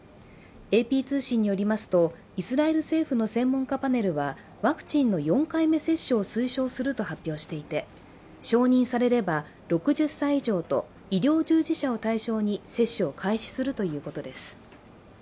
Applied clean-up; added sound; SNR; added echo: none; none; none; none.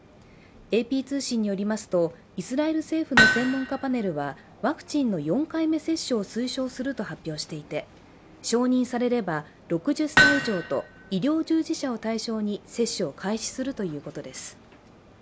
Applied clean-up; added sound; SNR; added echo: none; Hammer; -3 dB; none.